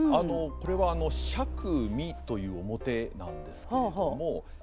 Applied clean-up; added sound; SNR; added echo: none; Truck; 7 dB; none.